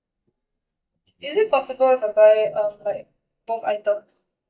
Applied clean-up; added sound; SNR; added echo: neural mask model DeepFilterNet 3.